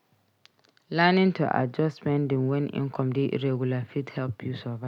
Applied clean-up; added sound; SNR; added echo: none; none; none; none.